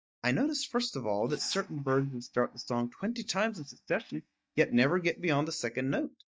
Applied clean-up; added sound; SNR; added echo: neural mask model DeepFilterNet 3.